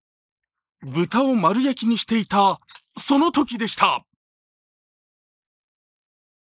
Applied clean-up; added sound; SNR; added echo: neural mask model Resemble Enhance denoiser.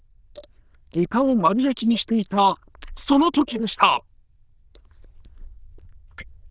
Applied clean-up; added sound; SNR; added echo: neural diffusion model UNIVERSE++.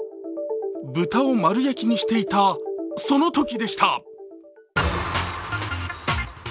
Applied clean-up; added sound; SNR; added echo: none; none; none; none.